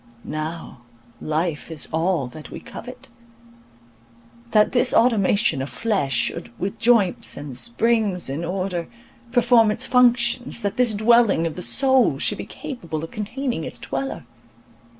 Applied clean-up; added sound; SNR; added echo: none; none; none; none.